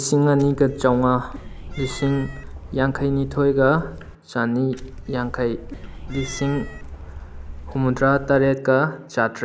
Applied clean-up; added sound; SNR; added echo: none; Cat; 13 dB; none.